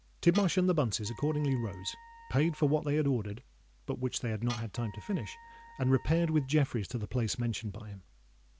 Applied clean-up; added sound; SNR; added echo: none; Tools + Wind instrument, woodwind instrument; 20 dB; none.